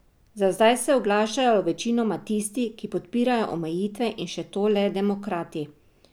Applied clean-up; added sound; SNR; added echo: none; none; none; none.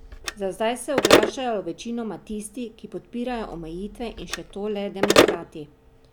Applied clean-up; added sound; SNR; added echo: none; Telephone; -5 dB; none.